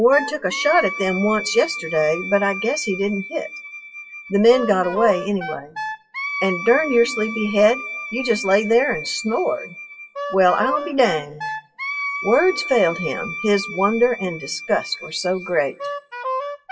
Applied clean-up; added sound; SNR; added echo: classical method WPE with log-MMSE.